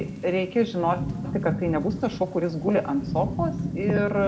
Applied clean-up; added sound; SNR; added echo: none; Rain / Thunderstorm; 5 dB; reverberation time 0.7 s.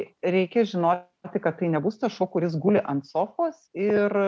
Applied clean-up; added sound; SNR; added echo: none; none; none; none.